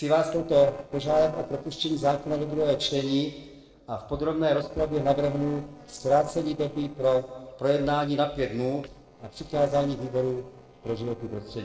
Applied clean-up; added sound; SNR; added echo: neural separator model SepFormer DNS4.